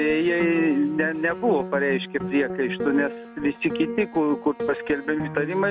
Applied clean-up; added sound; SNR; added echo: none; Piano; 9 dB; none.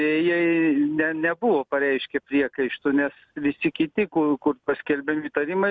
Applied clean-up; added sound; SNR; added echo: none; none; none; none.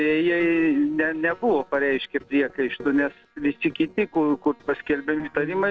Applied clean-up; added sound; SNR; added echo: neural separator model SepFormer DNS4.